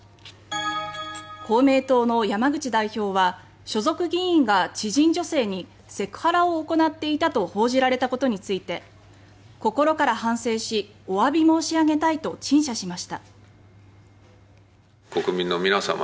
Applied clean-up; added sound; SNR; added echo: none; none; none; none.